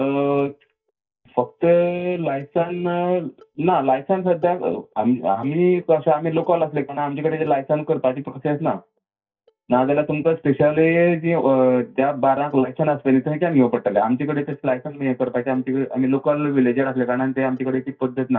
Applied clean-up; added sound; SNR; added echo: neural mask model DeepFilterNet 3.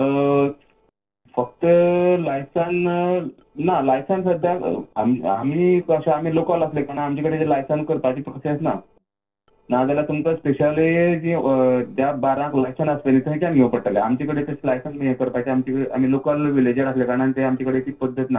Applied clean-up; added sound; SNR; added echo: neural separator model SepFormer DNS4.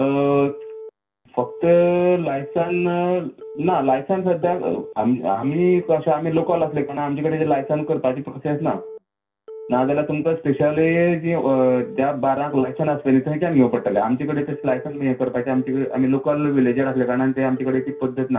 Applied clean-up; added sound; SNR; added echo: none; Telephone; 17 dB; reverberation time 0.2 s.